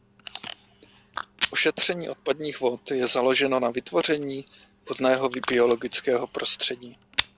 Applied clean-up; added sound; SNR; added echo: none; Packing tape, duct tape / Tearing; 9 dB; none.